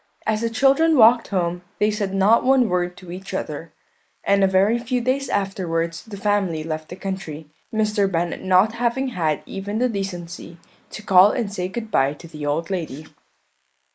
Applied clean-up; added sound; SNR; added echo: neural mask model Resemble Enhance denoiser.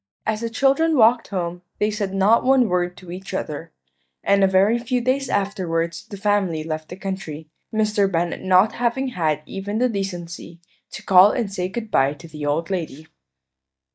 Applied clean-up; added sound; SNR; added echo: neural mask model DeepFilterNet 3.